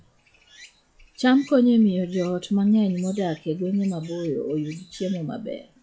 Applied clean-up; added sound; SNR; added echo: classical method log-MMSE.